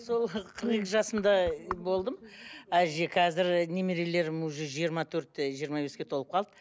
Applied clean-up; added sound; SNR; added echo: none; none; none; none.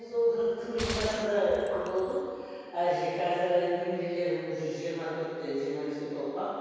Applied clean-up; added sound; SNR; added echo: none; Gunshot, gunfire; 11 dB; reverberation time 2.2 s.